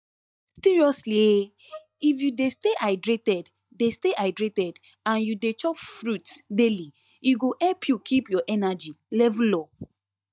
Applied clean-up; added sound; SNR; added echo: neural mask model DeepFilterNet 3.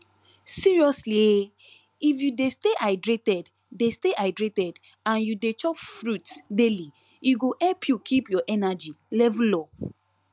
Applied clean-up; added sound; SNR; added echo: none; none; none; none.